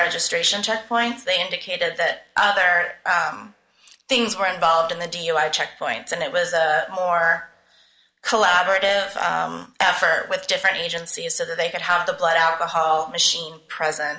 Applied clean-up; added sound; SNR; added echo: none; none; none; none.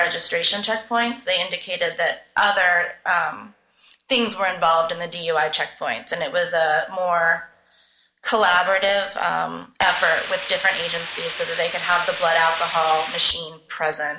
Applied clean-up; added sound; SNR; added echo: none; Hiss; 8 dB; none.